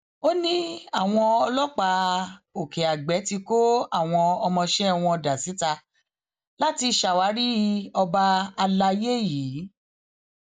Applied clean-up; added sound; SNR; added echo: none; none; none; none.